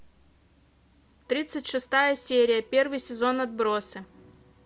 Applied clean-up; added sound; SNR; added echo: none; none; none; none.